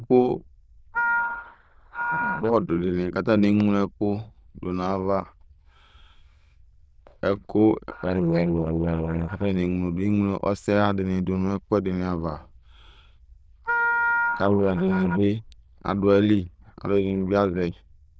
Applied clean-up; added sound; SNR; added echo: neural diffusion model UNIVERSE++.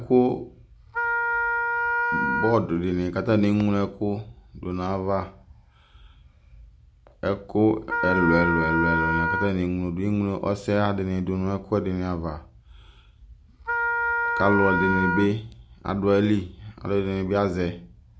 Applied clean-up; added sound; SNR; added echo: none; Wind instrument, woodwind instrument; 0 dB; none.